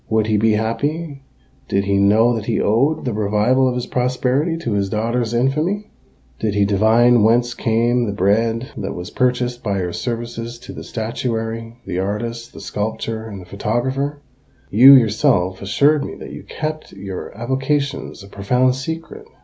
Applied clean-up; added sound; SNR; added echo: none; none; none; none.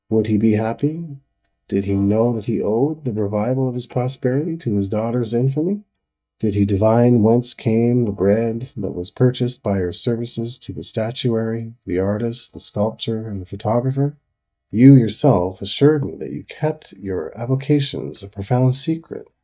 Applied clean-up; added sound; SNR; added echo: neural mask model DeepFilterNet 3.